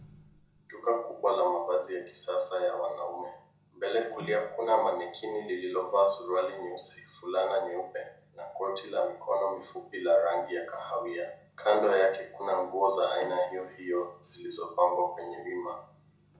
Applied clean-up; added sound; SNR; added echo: none; none; none; reverberation time 0.6 s.